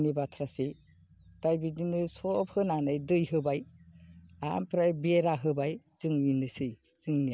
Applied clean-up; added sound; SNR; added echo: none; none; none; none.